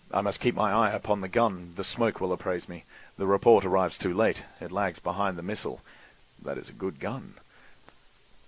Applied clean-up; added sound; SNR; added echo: none; none; none; none.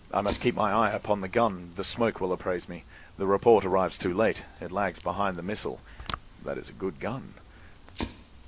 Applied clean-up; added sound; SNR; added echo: none; Fire; 16 dB; none.